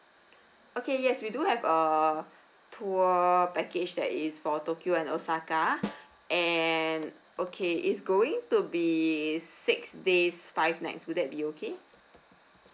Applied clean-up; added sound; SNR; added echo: none; Snare drum; 13 dB; none.